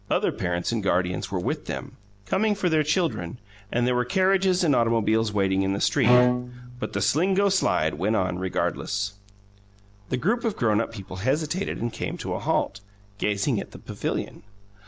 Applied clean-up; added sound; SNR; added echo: none; Bowed string instrument; 0 dB; none.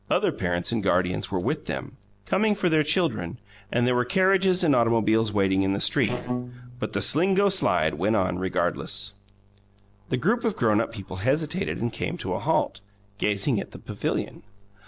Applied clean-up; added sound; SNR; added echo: neural separator model SepFormer DNS4.